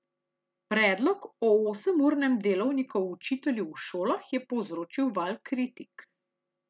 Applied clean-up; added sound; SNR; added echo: none; none; none; none.